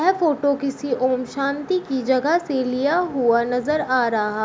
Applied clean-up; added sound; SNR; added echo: none; none; none; none.